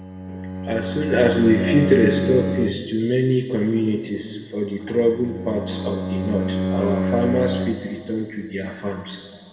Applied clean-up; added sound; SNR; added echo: none; Bowed string instrument; 5 dB; reverberation time 1.9 s.